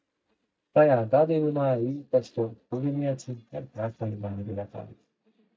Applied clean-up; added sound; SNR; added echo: neural mask model DeepFilterNet 3.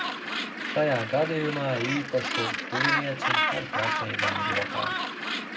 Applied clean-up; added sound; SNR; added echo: none; Gull, seagull; -2 dB; reverberation time 0.3 s.